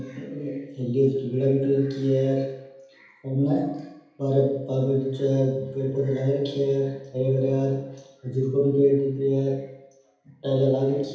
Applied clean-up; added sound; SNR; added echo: none; none; none; reverberation time 0.8 s.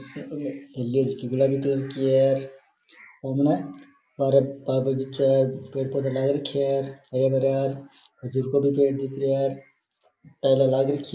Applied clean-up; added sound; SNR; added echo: none; none; none; none.